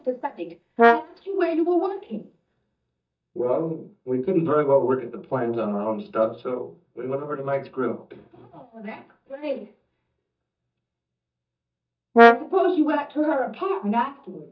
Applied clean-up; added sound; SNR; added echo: neural mask model DeepFilterNet 3.